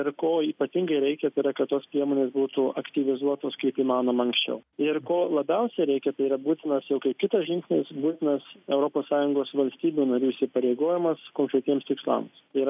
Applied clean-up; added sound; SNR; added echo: none; none; none; none.